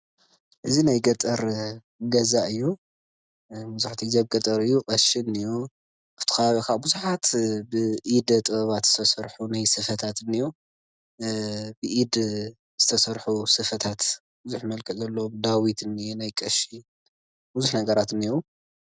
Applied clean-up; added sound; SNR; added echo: none; none; none; none.